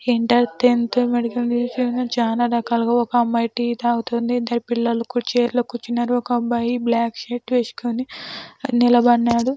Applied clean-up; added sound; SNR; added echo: none; none; none; none.